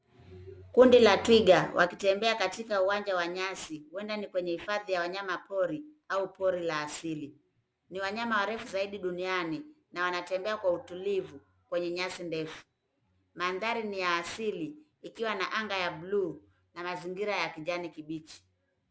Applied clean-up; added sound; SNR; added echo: none; none; none; none.